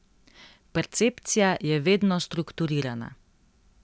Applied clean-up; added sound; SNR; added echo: none; none; none; none.